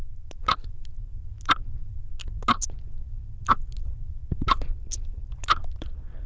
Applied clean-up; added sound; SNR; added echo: neural diffusion model UNIVERSE++.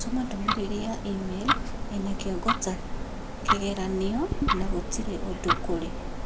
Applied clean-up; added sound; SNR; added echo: none; Tick-tock; -3 dB; none.